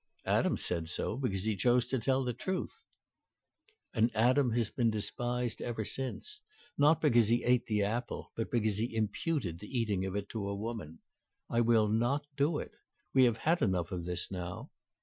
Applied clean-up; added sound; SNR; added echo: classical method Wiener filter.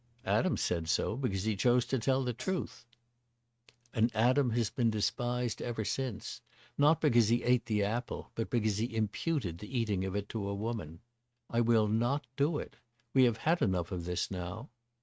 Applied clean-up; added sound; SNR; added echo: neural mask model RNNoise.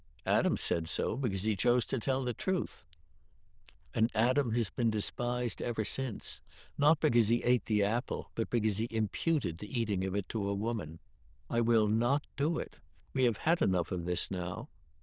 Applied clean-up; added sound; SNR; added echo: neural diffusion model UNIVERSE++.